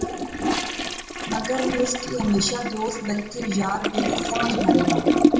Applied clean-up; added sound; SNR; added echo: none; Toilet flush; -2 dB; reverberation time 0.6 s.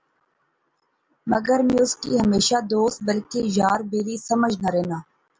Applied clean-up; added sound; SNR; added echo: none; none; none; none.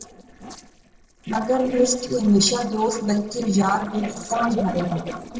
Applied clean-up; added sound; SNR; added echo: neural separator model SepFormer DNS4.